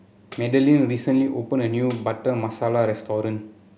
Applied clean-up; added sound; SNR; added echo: none; Tambourine; 17 dB; none.